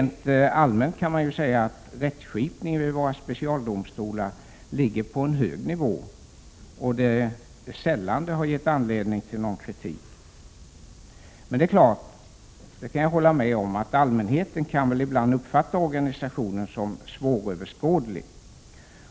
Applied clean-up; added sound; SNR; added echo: none; none; none; none.